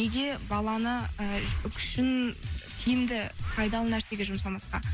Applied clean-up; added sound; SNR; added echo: none; Breathing; 11 dB; none.